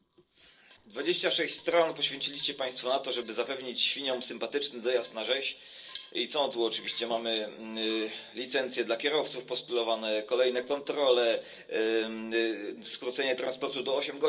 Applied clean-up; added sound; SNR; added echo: neural separator model SepFormer DNS4.